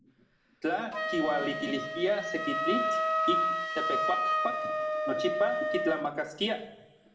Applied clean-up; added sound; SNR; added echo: none; Wind instrument, woodwind instrument; -2 dB; reverberation time 0.9 s.